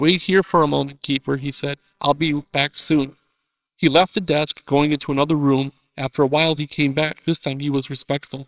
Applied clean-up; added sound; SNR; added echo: neural separator model SepFormer WHAMR!.